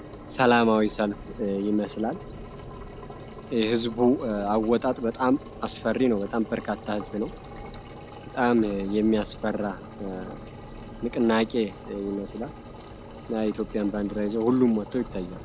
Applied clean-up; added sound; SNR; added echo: none; Engine + Engine; 14 dB; none.